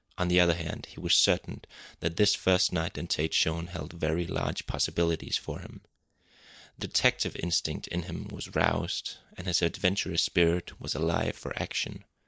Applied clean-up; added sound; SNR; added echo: neural mask model Resemble Enhance denoiser.